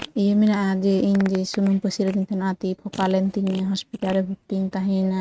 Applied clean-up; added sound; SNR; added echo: neural mask model RNNoise.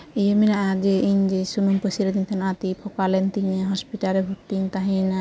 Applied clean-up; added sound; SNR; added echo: none; none; none; none.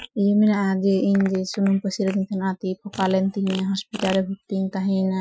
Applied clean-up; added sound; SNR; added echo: classical method Wiener filter.